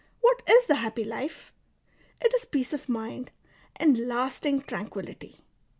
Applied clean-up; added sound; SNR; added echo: none; none; none; none.